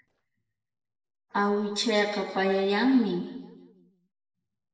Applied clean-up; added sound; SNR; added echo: neural separator model SepFormer DNS4.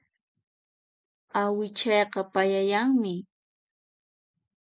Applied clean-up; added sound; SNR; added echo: none; none; none; none.